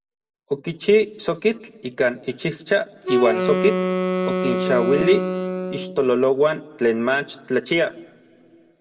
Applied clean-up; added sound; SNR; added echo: none; Wind instrument, woodwind instrument; 2 dB; reverberation time 1.0 s.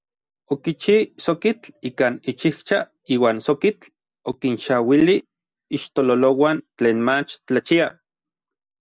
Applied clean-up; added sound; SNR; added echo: none; none; none; none.